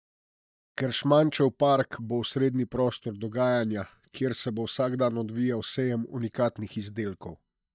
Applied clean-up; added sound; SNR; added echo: neural mask model DeepFilterNet 3.